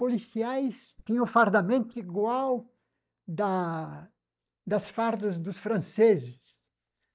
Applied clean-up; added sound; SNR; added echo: neural mask model DeepFilterNet 3.